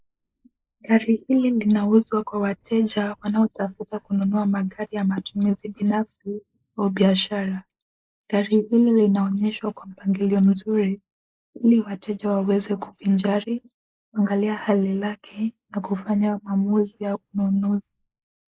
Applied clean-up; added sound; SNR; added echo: neural mask model Resemble Enhance denoiser.